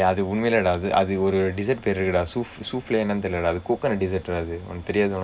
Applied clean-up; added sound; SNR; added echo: none; none; none; none.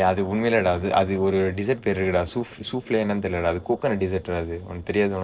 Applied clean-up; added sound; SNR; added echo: neural separator model SepFormer DNS4.